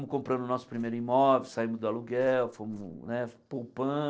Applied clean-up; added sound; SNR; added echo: neural separator model SepFormer DNS4.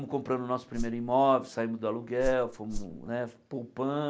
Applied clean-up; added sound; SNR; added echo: neural mask model Resemble Enhance denoiser.